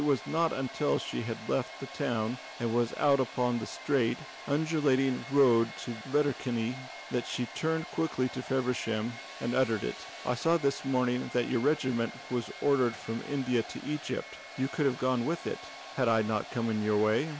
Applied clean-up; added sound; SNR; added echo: none; Domestic sounds, home sounds; 15 dB; none.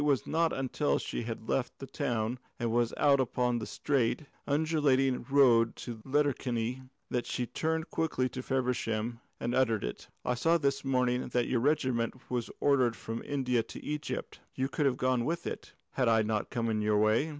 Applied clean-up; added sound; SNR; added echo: none; none; none; none.